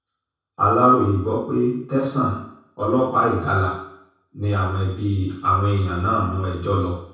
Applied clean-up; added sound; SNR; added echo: none; none; none; reverberation time 0.7 s.